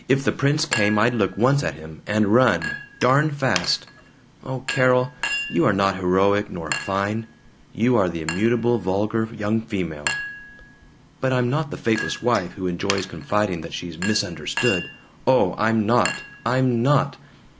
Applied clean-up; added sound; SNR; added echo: none; Chink, clink; 12 dB; none.